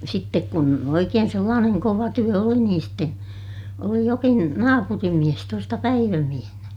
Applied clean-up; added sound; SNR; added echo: none; none; none; none.